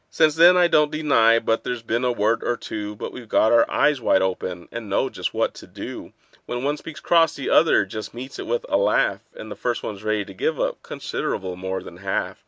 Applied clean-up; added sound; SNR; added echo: none; none; none; none.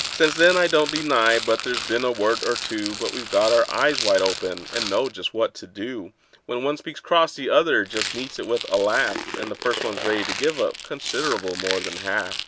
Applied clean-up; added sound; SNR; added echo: none; Rattle; 9 dB; none.